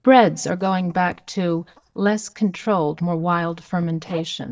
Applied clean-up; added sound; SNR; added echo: neural mask model DeepFilterNet 3.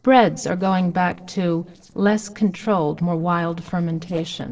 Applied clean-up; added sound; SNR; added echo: neural separator model SepFormer DNS4.